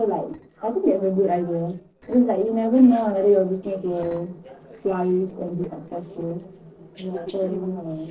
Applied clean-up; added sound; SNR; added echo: neural separator model SepFormer DNS4.